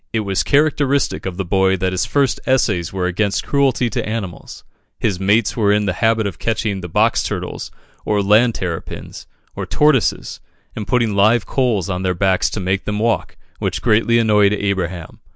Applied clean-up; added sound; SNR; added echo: none; none; none; none.